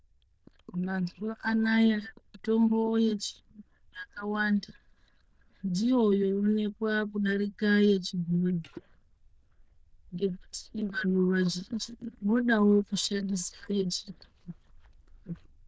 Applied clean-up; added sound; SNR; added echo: neural diffusion model UNIVERSE++.